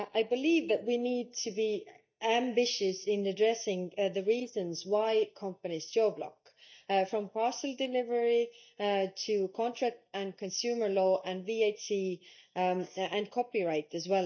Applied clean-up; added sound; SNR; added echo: neural mask model DeepFilterNet 3.